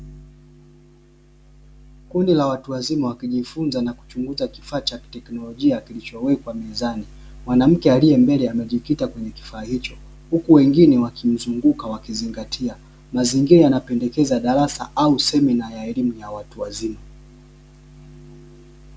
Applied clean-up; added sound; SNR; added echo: none; none; none; none.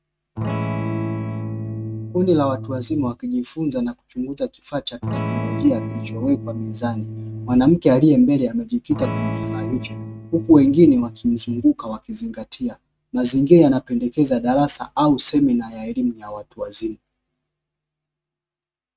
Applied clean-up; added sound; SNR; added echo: neural mask model RNNoise.